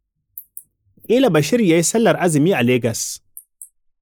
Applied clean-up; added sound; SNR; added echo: neural mask model Resemble Enhance denoiser.